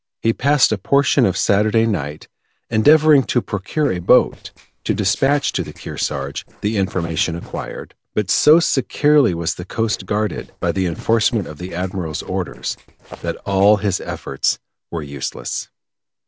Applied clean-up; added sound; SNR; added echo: neural separator model SepFormer DNS4.